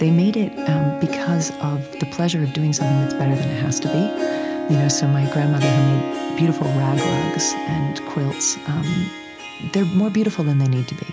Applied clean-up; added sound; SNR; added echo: none; Harp; 6 dB; none.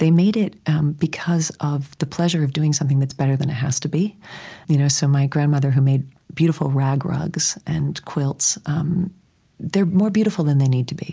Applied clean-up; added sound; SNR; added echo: none; none; none; none.